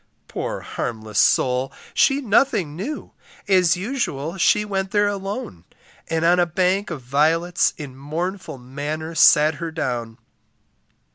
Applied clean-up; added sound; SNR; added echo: none; none; none; none.